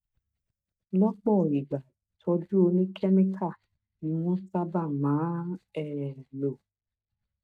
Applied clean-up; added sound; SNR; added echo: neural mask model DeepFilterNet 3.